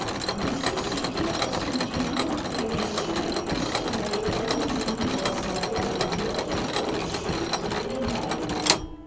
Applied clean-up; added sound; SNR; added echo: none; Mechanisms; -3 dB; reverberation time 1.2 s.